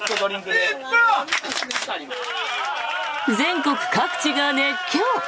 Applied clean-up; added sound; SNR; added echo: none; none; none; none.